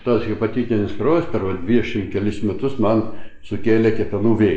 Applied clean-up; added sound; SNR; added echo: neural mask model Resemble Enhance denoiser.